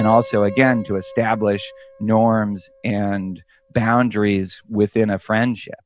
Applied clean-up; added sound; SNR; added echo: none; Piano; 19 dB; none.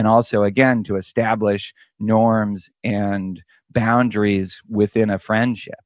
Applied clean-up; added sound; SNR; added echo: none; none; none; none.